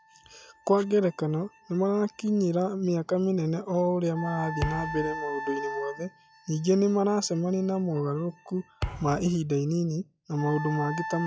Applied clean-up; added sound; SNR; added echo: classical method log-MMSE.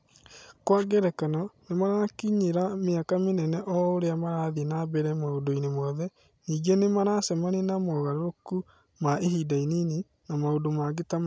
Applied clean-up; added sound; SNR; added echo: none; none; none; none.